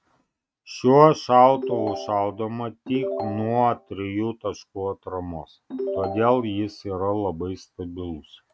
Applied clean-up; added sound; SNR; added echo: neural mask model RNNoise.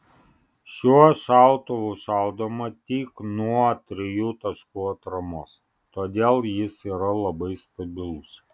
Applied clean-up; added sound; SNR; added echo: none; none; none; none.